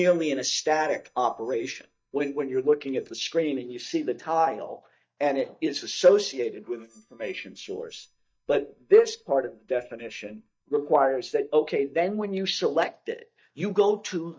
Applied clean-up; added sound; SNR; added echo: neural mask model DeepFilterNet 3.